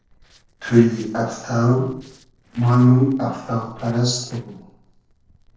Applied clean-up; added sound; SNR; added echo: neural separator model SepFormer DNS4.